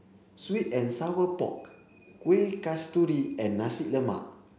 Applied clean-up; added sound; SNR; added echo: none; none; none; none.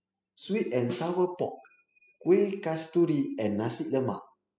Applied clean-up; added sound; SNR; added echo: classical method spectral subtraction.